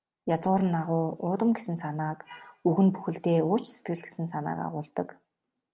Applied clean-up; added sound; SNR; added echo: none; none; none; none.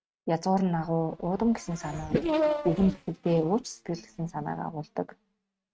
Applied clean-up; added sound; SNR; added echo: neural mask model RNNoise.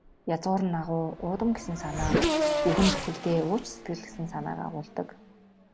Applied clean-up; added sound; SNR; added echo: none; Race car, auto racing / Accelerating, revving, vroom; 2 dB; none.